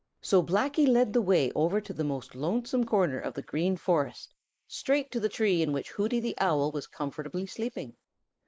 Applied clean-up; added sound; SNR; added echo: neural mask model Resemble Enhance denoiser.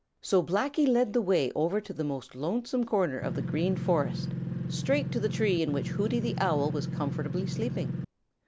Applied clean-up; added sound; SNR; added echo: none; Engine; 3 dB; none.